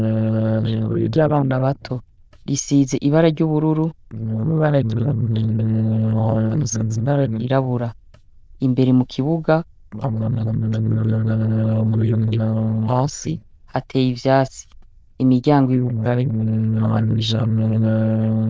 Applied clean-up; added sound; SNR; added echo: neural diffusion model UNIVERSE++.